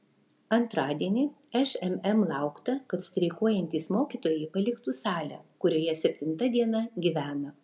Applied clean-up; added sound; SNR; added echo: none; none; none; none.